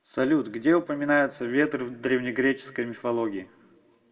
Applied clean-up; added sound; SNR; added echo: none; none; none; reverberation time 1.3 s.